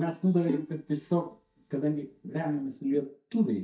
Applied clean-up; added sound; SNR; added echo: neural mask model DeepFilterNet 3.